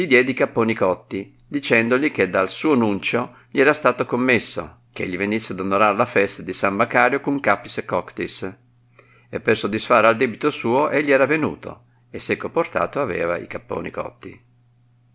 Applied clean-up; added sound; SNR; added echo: none; none; none; none.